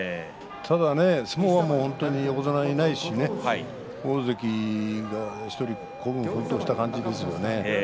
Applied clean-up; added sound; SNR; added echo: none; Wind instrument, woodwind instrument + Motor vehicle (road) / Siren; 16 dB; none.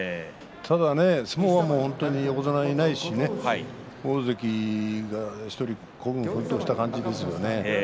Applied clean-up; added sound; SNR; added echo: none; none; none; none.